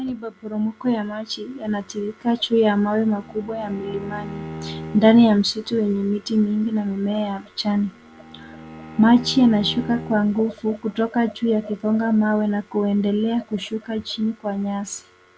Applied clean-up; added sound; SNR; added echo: none; Bowed string instrument; 15 dB; none.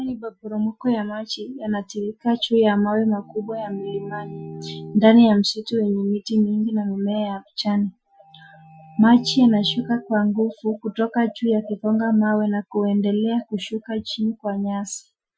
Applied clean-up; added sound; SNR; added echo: classical method Wiener filter.